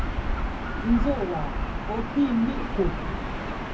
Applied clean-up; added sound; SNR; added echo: none; Gull, seagull / Ocean; 0 dB; reverberation time 0.4 s.